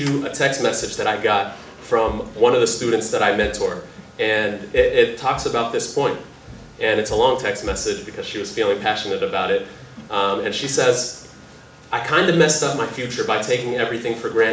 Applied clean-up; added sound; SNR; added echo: none; none; none; none.